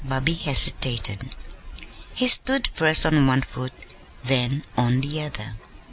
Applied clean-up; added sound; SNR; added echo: none; none; none; none.